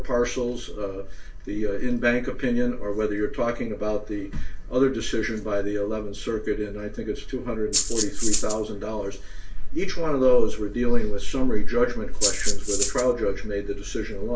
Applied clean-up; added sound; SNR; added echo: none; Rattle (instrument); 5 dB; reverberation time 0.2 s.